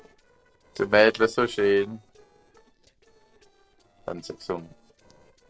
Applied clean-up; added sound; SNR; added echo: neural separator model SepFormer DNS4.